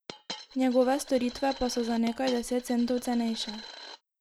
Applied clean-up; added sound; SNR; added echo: none; Coin (dropping); 15 dB; none.